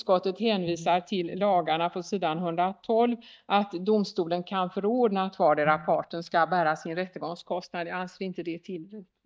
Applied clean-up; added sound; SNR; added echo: neural mask model DeepFilterNet 3.